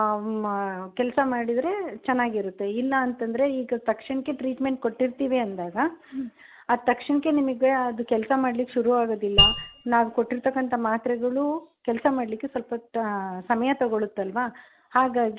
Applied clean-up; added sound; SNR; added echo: none; Mallet percussion; -2 dB; none.